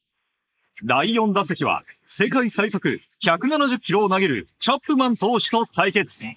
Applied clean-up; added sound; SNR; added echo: neural mask model Resemble Enhance denoiser.